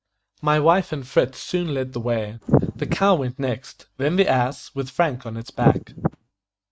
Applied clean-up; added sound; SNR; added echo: neural mask model RNNoise.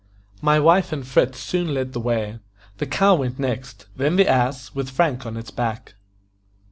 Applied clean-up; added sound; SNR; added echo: none; none; none; none.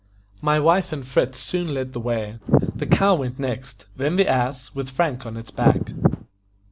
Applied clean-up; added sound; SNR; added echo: none; Wind; -3 dB; none.